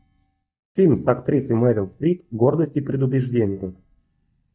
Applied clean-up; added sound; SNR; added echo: neural mask model DeepFilterNet 3.